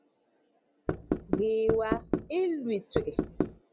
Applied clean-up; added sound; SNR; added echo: none; Knock; -1 dB; none.